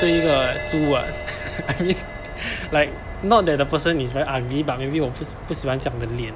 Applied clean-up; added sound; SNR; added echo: none; Crash cymbal; 11 dB; none.